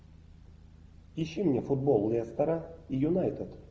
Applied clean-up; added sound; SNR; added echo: none; none; none; none.